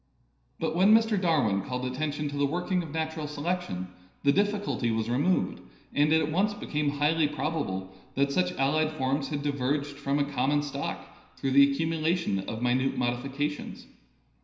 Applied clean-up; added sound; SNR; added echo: none; none; none; reverberation time 0.9 s.